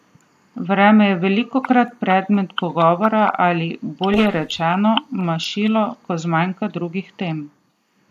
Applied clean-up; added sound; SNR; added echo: neural mask model Resemble Enhance denoiser.